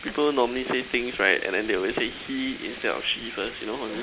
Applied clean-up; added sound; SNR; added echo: none; Frying (food); 14 dB; none.